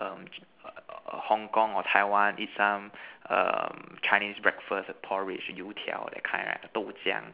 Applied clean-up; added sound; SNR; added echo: none; none; none; none.